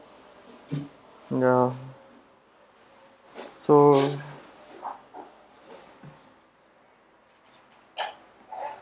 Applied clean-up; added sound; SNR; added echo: none; none; none; none.